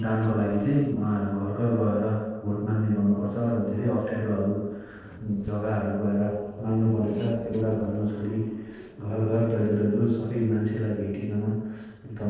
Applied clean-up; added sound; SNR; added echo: neural separator model SepFormer DNS4.